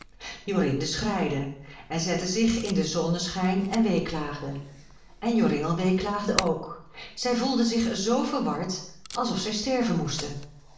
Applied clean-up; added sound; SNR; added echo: none; Packing tape, duct tape; 17 dB; reverberation time 0.6 s.